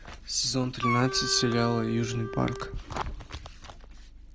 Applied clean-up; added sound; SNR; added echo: none; Wind instrument, woodwind instrument; 5 dB; none.